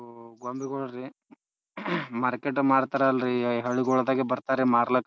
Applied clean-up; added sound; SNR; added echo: none; none; none; none.